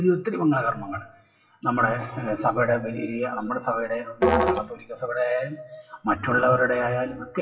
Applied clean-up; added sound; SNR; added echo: classical method WPE with log-MMSE.